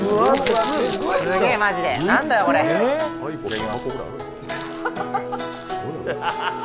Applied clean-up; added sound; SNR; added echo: none; Chewing, mastication; 15 dB; none.